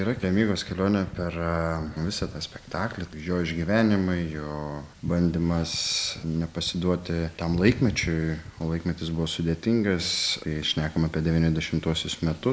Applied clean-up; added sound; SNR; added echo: none; none; none; none.